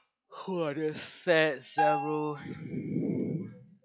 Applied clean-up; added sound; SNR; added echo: classical method log-MMSE.